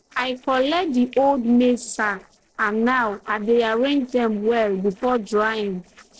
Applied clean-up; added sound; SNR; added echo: neural separator model SepFormer DNS4.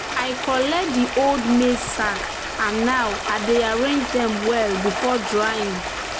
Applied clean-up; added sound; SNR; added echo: none; Stream; 6 dB; none.